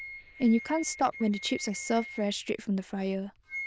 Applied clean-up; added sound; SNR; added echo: neural diffusion model UNIVERSE++.